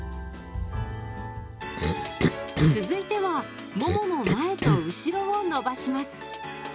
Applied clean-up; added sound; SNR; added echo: none; Cough; -1 dB; none.